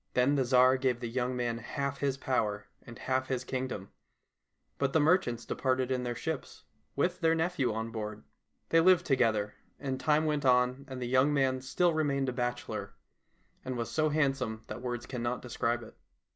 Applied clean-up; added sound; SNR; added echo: none; none; none; none.